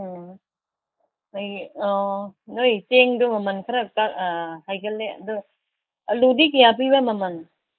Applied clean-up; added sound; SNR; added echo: neural mask model Resemble Enhance denoiser.